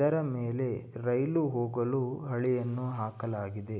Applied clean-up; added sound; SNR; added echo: none; none; none; none.